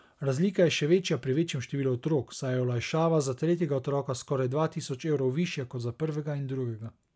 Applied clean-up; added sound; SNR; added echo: none; none; none; none.